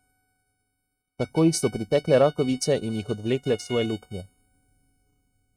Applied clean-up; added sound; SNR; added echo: neural mask model RNNoise.